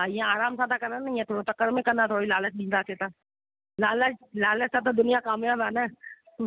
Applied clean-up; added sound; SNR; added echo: none; none; none; none.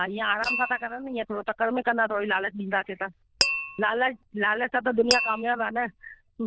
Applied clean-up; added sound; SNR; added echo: neural diffusion model UNIVERSE++.